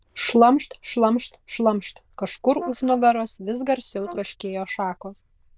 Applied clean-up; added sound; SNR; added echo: neural diffusion model UNIVERSE++.